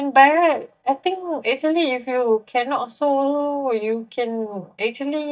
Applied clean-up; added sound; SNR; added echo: neural mask model DeepFilterNet 3.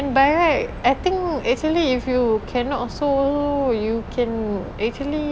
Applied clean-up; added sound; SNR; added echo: none; none; none; none.